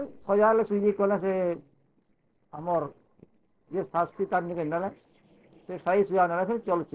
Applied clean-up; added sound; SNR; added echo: neural separator model SepFormer DNS4.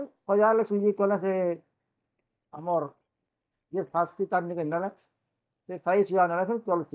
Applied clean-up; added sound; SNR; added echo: neural mask model DeepFilterNet 3.